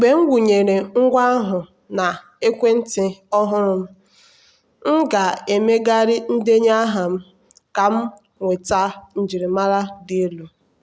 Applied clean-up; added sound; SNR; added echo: none; none; none; none.